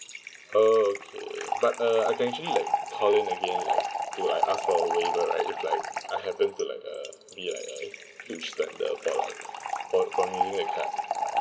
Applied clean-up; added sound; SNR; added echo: none; Fill (with liquid) / Trickle, dribble; 3 dB; none.